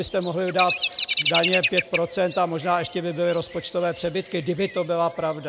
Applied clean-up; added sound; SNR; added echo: none; Bird vocalization, bird call, bird song; 3 dB; none.